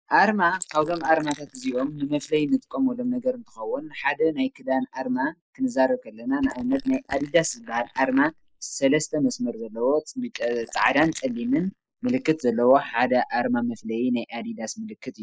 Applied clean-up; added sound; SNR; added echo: neural mask model Resemble Enhance denoiser.